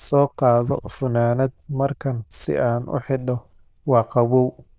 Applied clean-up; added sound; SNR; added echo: neural diffusion model UNIVERSE++.